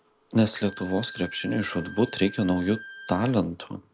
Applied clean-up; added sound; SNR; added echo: none; Bowed string instrument; 17 dB; none.